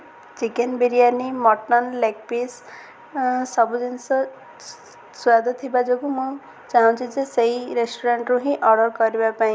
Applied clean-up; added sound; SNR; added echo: none; none; none; none.